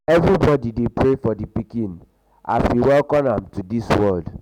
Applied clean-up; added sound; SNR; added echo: none; none; none; none.